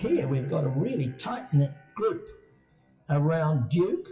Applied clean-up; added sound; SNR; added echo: classical method WPE with log-MMSE.